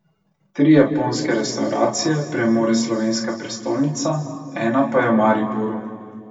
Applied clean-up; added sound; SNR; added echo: none; none; none; reverberation time 1.9 s.